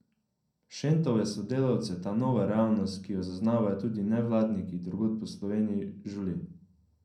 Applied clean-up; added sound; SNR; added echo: none; none; none; reverberation time 0.6 s.